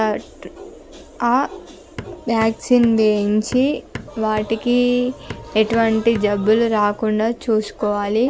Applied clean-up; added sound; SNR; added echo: none; Hammer; 17 dB; none.